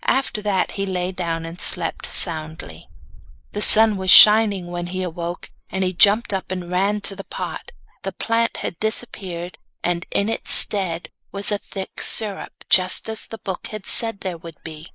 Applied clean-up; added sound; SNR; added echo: neural mask model Resemble Enhance denoiser.